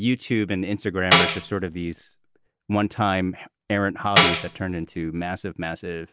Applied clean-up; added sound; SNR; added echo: none; Tambourine; -2 dB; none.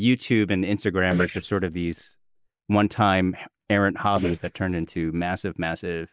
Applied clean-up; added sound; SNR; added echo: neural mask model Resemble Enhance denoiser.